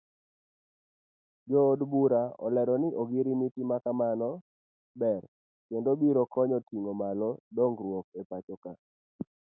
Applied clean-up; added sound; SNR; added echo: none; none; none; none.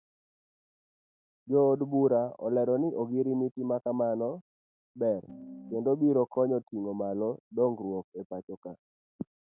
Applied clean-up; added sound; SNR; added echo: none; Piano; 14 dB; none.